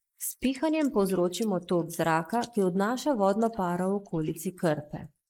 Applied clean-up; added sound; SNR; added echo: neural mask model Resemble Enhance denoiser.